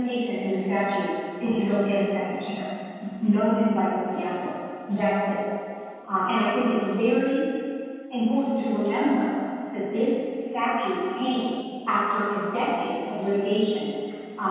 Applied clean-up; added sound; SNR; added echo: none; none; none; reverberation time 2.1 s.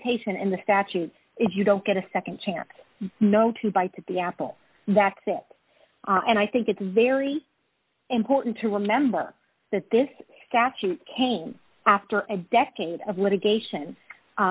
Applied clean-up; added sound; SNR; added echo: none; none; none; none.